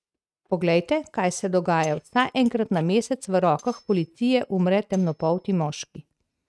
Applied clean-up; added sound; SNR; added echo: neural mask model RNNoise.